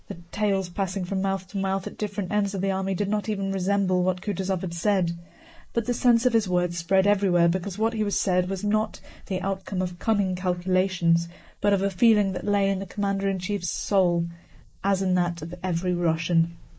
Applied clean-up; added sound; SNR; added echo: neural mask model Resemble Enhance denoiser.